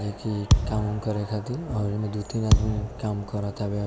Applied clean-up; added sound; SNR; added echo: none; Thump, thud; -3 dB; none.